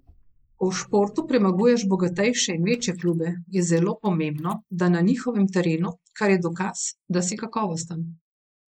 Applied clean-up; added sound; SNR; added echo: neural mask model Resemble Enhance denoiser.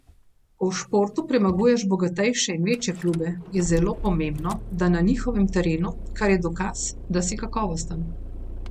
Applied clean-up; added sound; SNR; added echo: none; Idling / Engine starting / Door / Car; 10 dB; none.